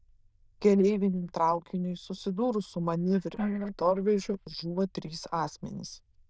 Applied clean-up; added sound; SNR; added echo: neural diffusion model UNIVERSE++.